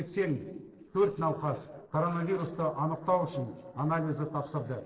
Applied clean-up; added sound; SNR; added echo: neural separator model SepFormer DNS4.